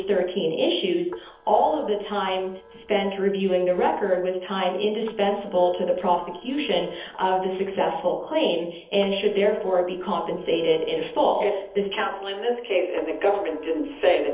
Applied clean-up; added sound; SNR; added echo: neural separator model SepFormer DNS4.